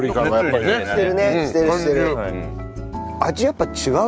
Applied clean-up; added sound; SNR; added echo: none; none; none; none.